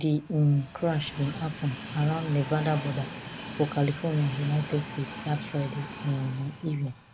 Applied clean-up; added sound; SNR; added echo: none; Train; 11 dB; none.